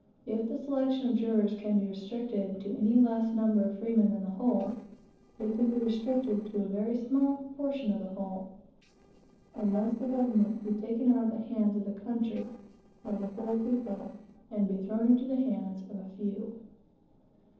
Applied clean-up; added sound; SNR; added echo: neural separator model SepFormer DNS4.